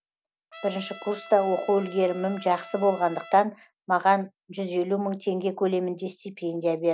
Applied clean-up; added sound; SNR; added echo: none; Trumpet; 18 dB; none.